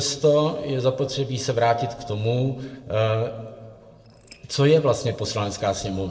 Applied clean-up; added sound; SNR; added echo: neural separator model SepFormer DNS4.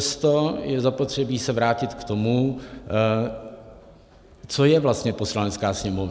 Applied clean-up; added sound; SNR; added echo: none; none; none; none.